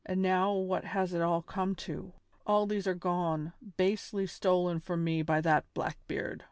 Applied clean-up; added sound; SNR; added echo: none; none; none; none.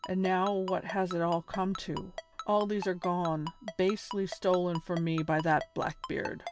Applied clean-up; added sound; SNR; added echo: none; Ringtone; 13 dB; none.